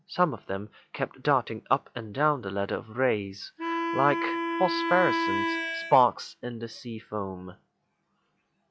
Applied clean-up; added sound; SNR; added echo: classical method log-MMSE.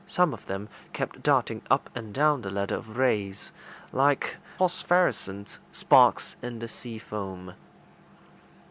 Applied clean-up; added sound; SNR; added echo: none; none; none; none.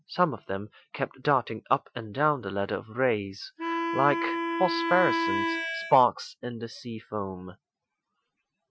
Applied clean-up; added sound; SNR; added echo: classical method Wiener filter.